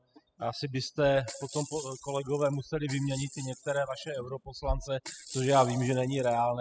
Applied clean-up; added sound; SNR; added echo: classical method spectral subtraction.